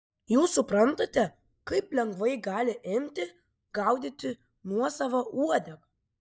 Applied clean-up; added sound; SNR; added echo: neural mask model DeepFilterNet 3.